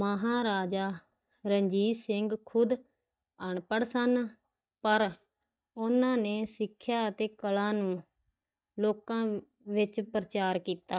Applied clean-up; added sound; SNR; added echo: neural mask model DeepFilterNet 3.